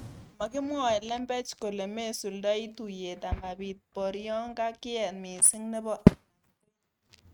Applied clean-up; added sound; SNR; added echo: neural mask model RNNoise.